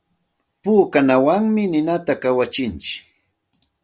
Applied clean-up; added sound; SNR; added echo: none; none; none; none.